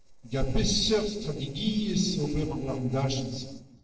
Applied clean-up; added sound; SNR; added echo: neural separator model SepFormer DNS4.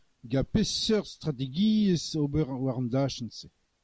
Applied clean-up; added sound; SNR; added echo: none; none; none; none.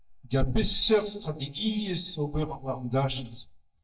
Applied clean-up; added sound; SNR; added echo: neural mask model DeepFilterNet 3.